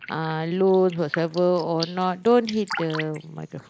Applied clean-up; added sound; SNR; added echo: neural mask model Resemble Enhance denoiser.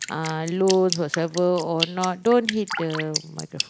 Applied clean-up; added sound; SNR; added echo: none; Drip; 8 dB; none.